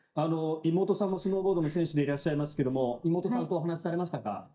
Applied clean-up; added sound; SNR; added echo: neural mask model DeepFilterNet 3.